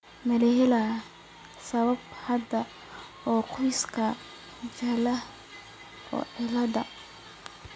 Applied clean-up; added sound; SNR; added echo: none; none; none; none.